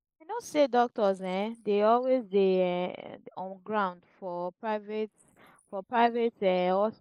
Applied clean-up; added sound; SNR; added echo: neural mask model Resemble Enhance denoiser.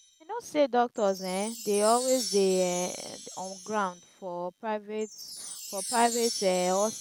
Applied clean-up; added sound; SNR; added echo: none; Wind chime; 10 dB; none.